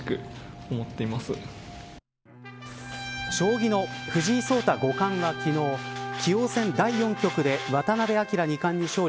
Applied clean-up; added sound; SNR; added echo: none; Bowed string instrument; 17 dB; none.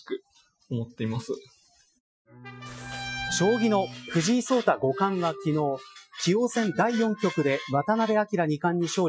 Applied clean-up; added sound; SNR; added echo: classical method Wiener filter.